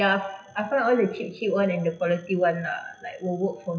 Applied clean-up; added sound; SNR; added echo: classical method WPE with log-MMSE.